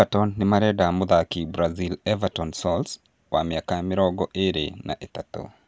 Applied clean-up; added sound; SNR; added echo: none; none; none; none.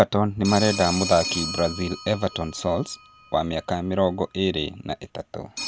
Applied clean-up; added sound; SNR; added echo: none; Telephone; 11 dB; none.